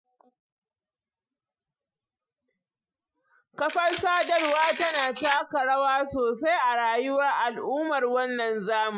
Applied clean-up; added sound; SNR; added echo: classical method Wiener filter.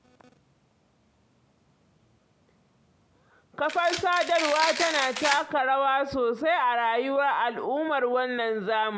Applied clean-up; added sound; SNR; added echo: none; Domestic sounds, home sounds; 4 dB; none.